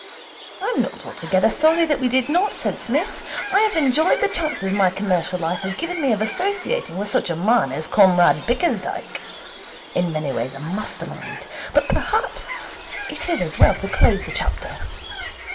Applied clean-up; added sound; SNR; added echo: none; Bird; 12 dB; reverberation time 1.4 s.